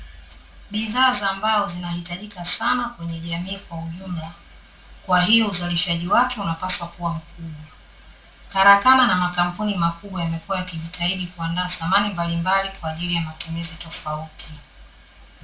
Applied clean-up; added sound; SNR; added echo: none; none; none; reverberation time 0.3 s.